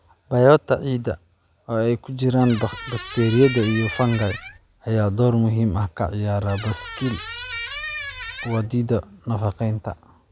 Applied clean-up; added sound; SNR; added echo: none; Squeak; 11 dB; none.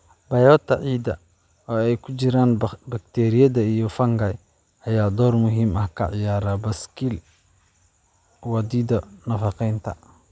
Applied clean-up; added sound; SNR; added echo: none; none; none; none.